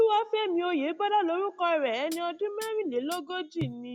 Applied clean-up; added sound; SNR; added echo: none; Hi-hat; 15 dB; none.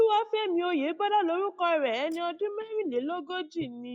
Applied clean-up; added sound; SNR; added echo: neural mask model DeepFilterNet 3.